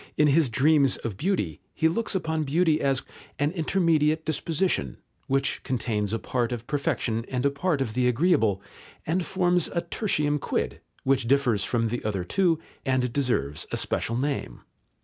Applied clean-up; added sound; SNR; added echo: none; none; none; none.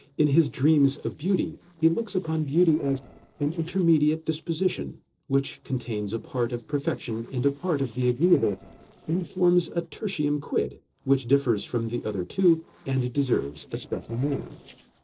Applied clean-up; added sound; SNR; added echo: neural separator model SepFormer DNS4.